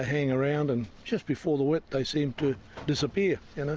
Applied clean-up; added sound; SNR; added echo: none; none; none; none.